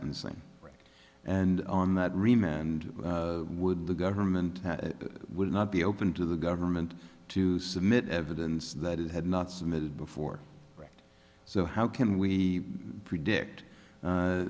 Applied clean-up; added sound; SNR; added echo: none; none; none; none.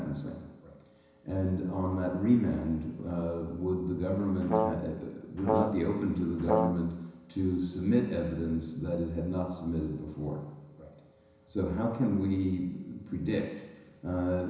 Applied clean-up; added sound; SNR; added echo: none; Brass instrument; 0 dB; reverberation time 1.0 s.